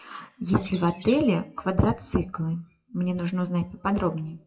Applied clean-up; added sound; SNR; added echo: classical method WPE with log-MMSE.